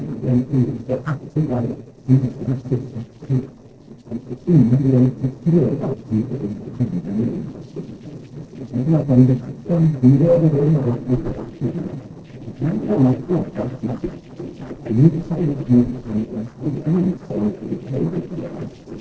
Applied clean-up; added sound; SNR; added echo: neural separator model SepFormer DNS4.